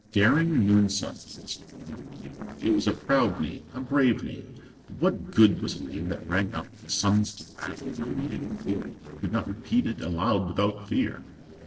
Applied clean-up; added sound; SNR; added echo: neural separator model SepFormer DNS4.